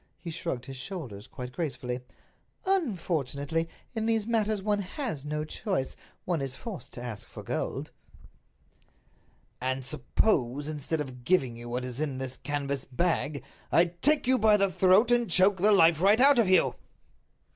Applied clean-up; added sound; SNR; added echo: none; none; none; none.